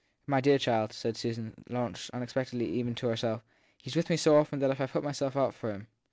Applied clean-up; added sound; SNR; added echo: none; none; none; none.